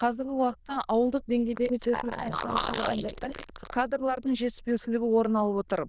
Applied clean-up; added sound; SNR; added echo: neural diffusion model UNIVERSE++.